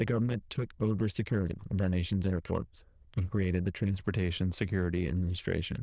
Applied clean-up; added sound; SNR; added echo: neural diffusion model UNIVERSE++.